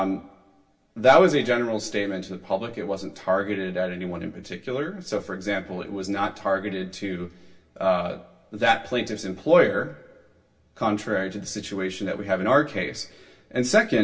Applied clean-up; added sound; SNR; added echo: none; none; none; reverberation time 0.2 s.